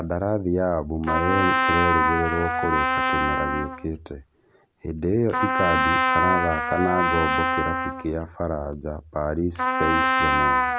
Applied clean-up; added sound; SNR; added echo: none; Trumpet; -2 dB; none.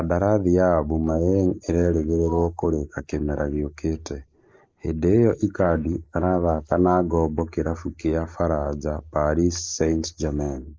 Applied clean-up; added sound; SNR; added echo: neural mask model Resemble Enhance denoiser.